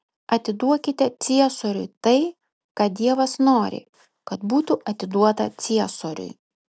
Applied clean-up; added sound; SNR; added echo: none; none; none; none.